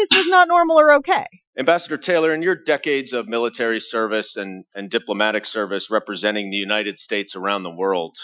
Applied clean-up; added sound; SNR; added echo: classical method Wiener filter.